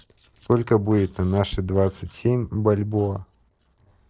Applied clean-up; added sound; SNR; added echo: neural separator model SepFormer DNS4.